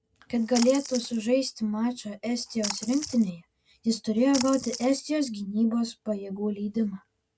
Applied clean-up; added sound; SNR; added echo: none; Splash, splatter; 10 dB; none.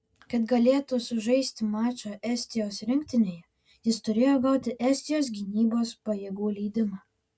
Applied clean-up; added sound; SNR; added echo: none; none; none; none.